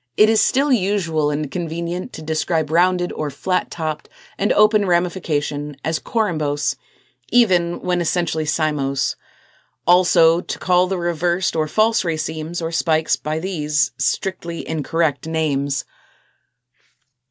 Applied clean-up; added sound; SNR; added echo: none; none; none; none.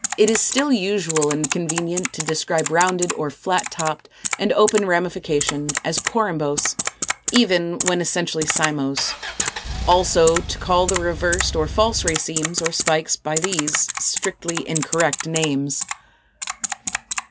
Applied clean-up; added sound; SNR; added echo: none; Typing + Engine; 5 dB; none.